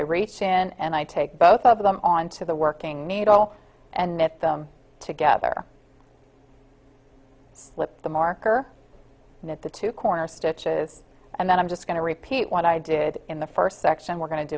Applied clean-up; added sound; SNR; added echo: none; none; none; none.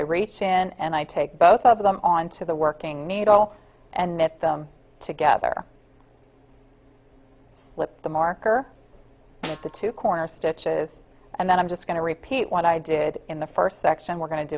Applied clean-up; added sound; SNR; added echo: none; Snare drum; 18 dB; none.